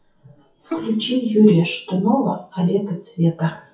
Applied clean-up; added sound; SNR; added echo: classical method WPE with log-MMSE.